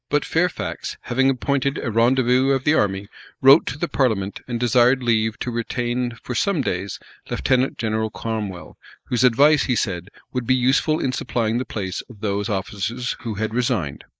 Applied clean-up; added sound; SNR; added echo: neural mask model Resemble Enhance denoiser.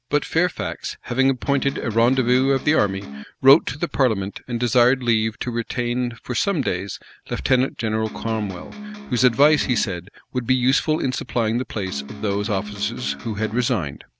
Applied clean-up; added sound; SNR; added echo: none; Electric guitar; 13 dB; none.